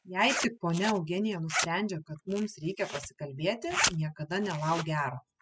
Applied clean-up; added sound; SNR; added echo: classical method spectral subtraction.